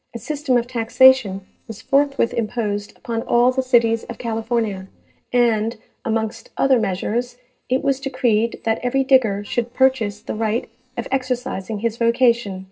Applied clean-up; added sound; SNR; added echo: neural separator model SepFormer DNS4.